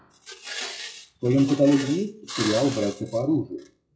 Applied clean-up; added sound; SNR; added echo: classical method WPE with log-MMSE.